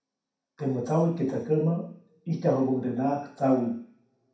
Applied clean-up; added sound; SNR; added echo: none; none; none; reverberation time 0.6 s.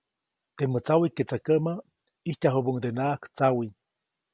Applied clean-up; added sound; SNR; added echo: none; none; none; none.